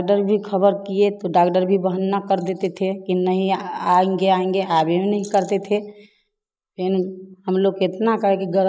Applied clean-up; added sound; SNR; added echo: neural mask model Resemble Enhance denoiser.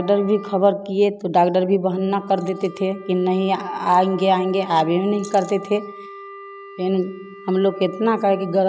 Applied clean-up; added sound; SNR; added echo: none; Wind instrument, woodwind instrument; 18 dB; none.